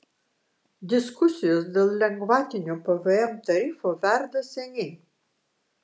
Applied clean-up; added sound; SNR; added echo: none; none; none; none.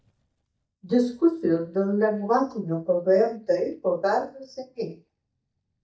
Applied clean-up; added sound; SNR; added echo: neural mask model DeepFilterNet 3.